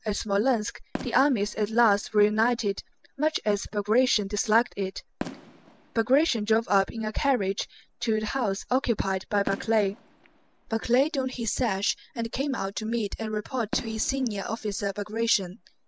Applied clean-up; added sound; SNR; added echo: none; Fireworks; 19 dB; none.